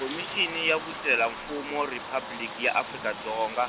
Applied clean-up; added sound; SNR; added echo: none; Bathtub (filling or washing); 9 dB; none.